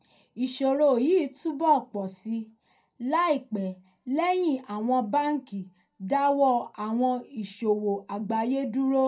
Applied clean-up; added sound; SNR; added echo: none; none; none; reverberation time 0.2 s.